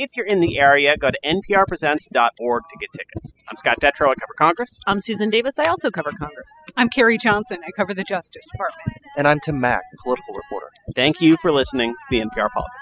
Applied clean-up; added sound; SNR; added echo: classical method spectral subtraction.